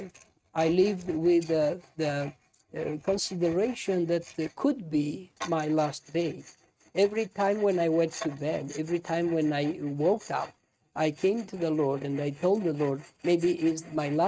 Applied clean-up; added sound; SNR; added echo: neural mask model RNNoise.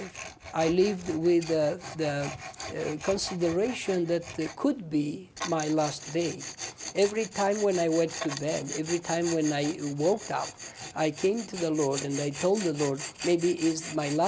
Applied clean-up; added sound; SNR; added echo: none; Tools; 12 dB; none.